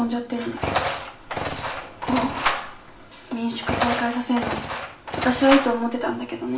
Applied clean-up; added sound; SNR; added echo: none; Engine; 3 dB; reverberation time 0.4 s.